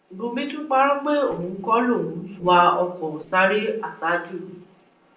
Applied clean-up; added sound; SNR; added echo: neural separator model SepFormer DNS4.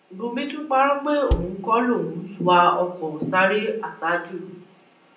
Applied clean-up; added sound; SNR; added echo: none; Bass drum; 7 dB; reverberation time 0.6 s.